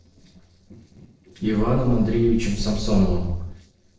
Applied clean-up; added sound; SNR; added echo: neural separator model SepFormer DNS4.